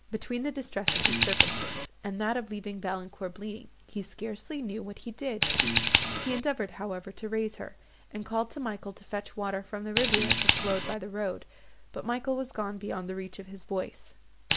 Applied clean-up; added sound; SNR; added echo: none; Scissors; 0 dB; none.